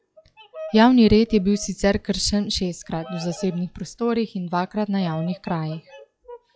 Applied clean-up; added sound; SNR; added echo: classical method log-MMSE.